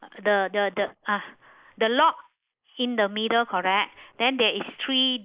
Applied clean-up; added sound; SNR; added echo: neural mask model Resemble Enhance denoiser.